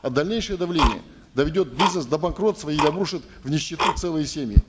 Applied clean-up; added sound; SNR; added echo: none; Tick-tock; 1 dB; none.